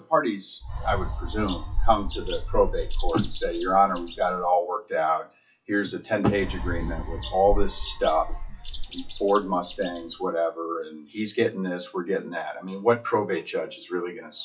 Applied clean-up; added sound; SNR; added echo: classical method WPE with log-MMSE.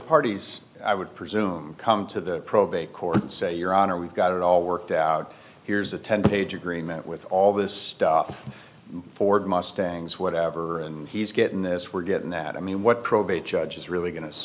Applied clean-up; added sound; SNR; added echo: none; none; none; none.